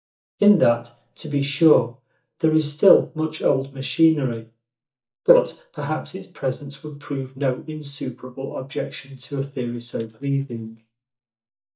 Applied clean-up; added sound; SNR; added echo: neural mask model DeepFilterNet 3.